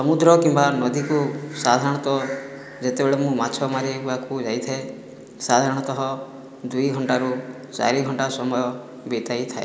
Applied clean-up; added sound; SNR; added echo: none; none; none; none.